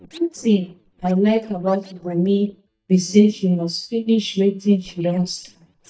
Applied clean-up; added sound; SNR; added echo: neural mask model DeepFilterNet 3.